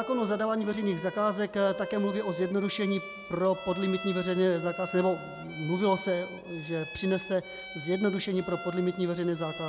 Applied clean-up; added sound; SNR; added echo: none; Bowed string instrument; 12 dB; none.